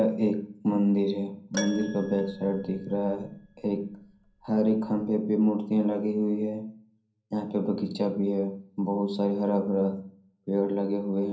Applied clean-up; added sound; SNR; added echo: none; Keyboard (musical); 16 dB; reverberation time 0.6 s.